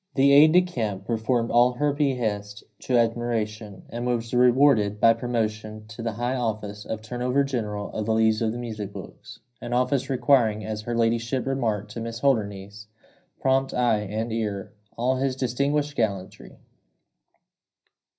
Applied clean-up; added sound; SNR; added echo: none; none; none; reverberation time 0.5 s.